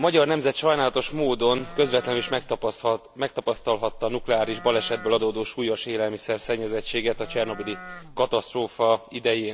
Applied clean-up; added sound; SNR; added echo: none; Livestock, farm animals, working animals; 14 dB; none.